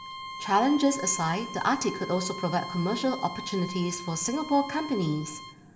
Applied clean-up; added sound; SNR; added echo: none; Bowed string instrument; 11 dB; reverberation time 1.0 s.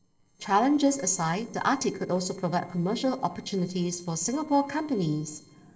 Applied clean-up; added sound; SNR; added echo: neural separator model SepFormer DNS4.